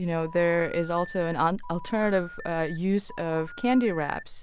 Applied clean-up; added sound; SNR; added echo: none; Telephone; 17 dB; none.